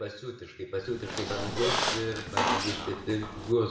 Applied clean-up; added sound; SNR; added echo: none; Squeak; 0 dB; reverberation time 0.7 s.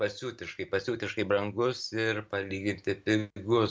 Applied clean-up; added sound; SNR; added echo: none; none; none; none.